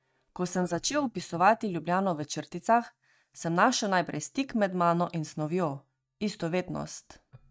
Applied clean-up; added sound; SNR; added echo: neural mask model DeepFilterNet 3.